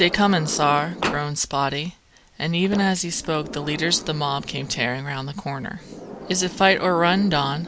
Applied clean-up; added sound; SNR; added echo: none; Sliding door; 13 dB; none.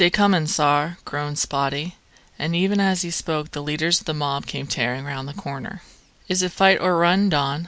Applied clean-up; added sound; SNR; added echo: none; none; none; none.